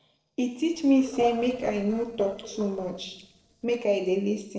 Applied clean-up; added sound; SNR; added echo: neural separator model SepFormer DNS4.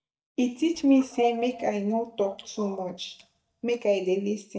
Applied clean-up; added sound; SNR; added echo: neural mask model DeepFilterNet 3.